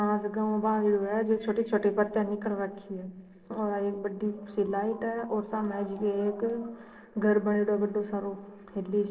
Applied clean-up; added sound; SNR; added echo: neural separator model SepFormer DNS4.